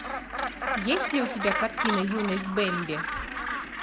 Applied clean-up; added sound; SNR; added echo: none; Gull, seagull; 1 dB; none.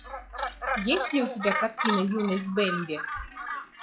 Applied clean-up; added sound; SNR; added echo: classical method log-MMSE.